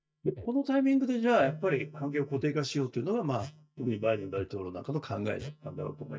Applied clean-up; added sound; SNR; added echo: neural mask model DeepFilterNet 3.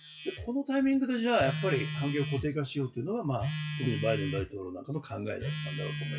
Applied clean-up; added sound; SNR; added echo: classical method WPE with log-MMSE.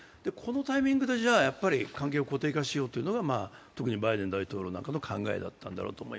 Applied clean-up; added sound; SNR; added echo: none; none; none; none.